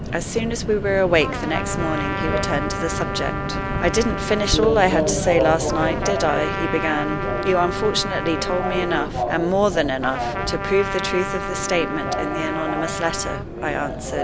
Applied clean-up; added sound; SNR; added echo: none; Subway, metro, underground + Trumpet; 2 dB; none.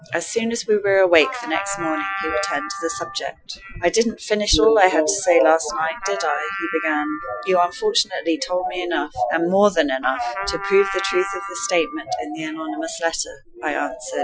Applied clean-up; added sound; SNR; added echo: classical method Wiener filter.